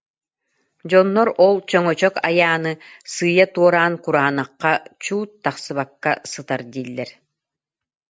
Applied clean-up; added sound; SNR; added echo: none; none; none; none.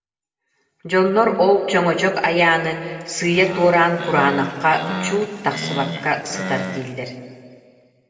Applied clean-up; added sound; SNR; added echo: none; Animal; 9 dB; reverberation time 1.9 s.